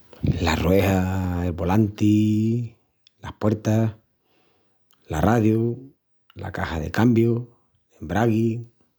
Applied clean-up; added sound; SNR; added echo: none; none; none; none.